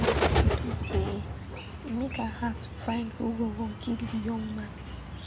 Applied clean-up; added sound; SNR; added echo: none; Bird; -3 dB; none.